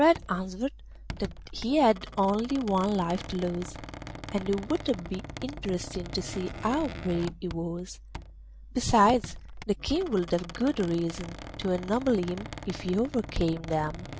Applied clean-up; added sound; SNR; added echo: none; Squeak; 13 dB; none.